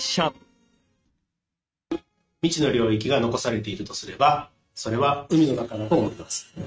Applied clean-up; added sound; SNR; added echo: neural mask model RNNoise.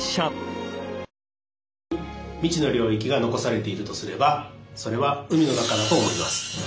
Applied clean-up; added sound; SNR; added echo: none; none; none; none.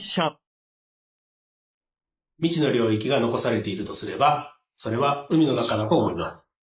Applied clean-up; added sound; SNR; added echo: neural mask model Resemble Enhance denoiser.